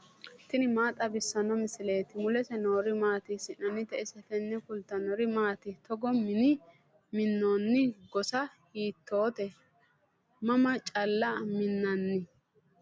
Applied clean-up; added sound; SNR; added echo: none; none; none; none.